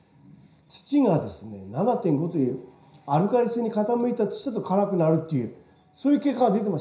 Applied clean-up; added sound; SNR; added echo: none; none; none; reverberation time 0.5 s.